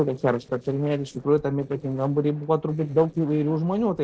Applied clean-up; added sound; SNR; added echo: neural separator model SepFormer DNS4.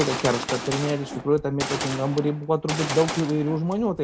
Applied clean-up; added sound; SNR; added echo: none; Gunshot, gunfire; 7 dB; none.